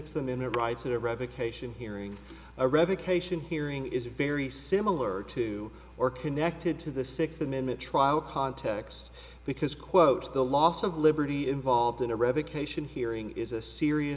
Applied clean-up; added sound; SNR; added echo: none; none; none; none.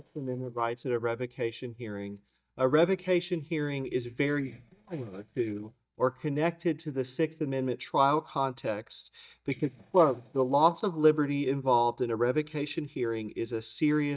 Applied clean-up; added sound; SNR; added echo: neural mask model DeepFilterNet 3.